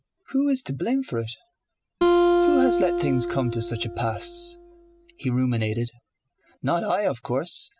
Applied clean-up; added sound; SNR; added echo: none; Acoustic guitar; -2 dB; none.